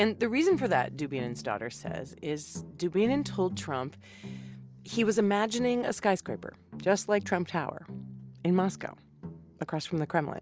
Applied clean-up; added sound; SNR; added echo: none; none; none; none.